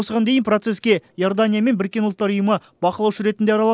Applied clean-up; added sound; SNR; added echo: none; none; none; none.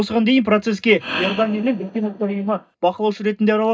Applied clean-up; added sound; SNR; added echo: neural mask model DeepFilterNet 3.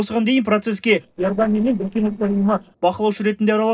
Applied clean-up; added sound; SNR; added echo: neural separator model SepFormer DNS4.